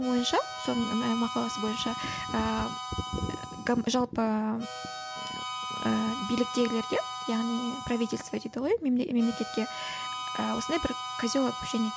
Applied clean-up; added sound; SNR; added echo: none; Harmonica; 7 dB; none.